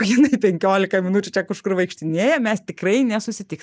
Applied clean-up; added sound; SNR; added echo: neural mask model Resemble Enhance denoiser.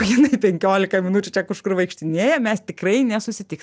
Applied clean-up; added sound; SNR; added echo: none; none; none; none.